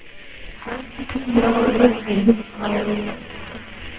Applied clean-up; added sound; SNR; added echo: neural separator model SepFormer WHAMR!.